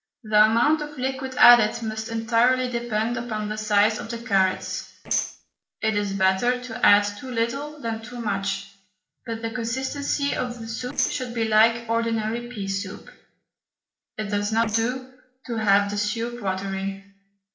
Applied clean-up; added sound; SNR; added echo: neural separator model SepFormer DNS4.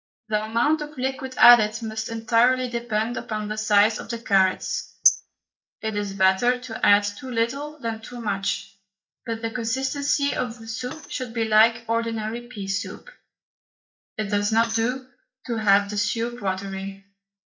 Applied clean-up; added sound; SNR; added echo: neural mask model DeepFilterNet 3.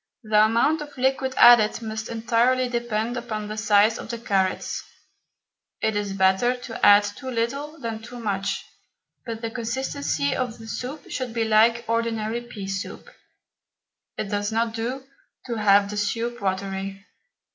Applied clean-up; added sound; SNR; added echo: none; none; none; none.